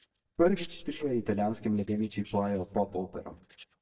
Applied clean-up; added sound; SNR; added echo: neural mask model DeepFilterNet 3.